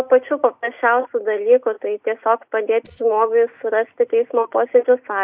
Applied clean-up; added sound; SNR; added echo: neural mask model DeepFilterNet 3.